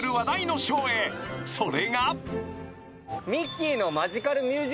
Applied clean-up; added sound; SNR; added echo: none; none; none; none.